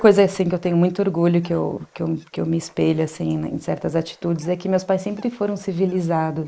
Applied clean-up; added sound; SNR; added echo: neural mask model Resemble Enhance denoiser.